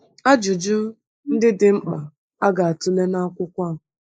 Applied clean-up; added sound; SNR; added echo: neural mask model Resemble Enhance denoiser.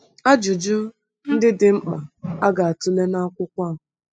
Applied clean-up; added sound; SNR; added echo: classical method spectral subtraction.